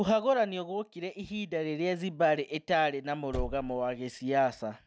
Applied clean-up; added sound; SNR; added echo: none; Slam / Car; 10 dB; none.